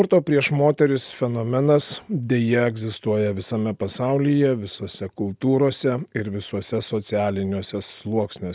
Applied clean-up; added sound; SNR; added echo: none; none; none; none.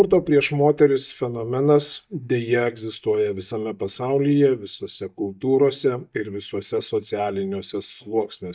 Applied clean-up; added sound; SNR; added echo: neural mask model DeepFilterNet 3.